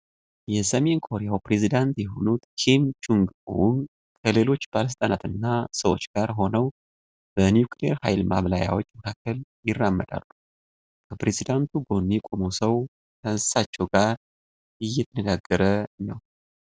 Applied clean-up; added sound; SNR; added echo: none; none; none; none.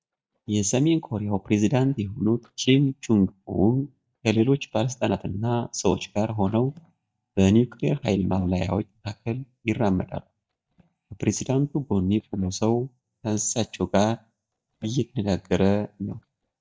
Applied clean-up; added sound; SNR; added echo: neural mask model DeepFilterNet 3.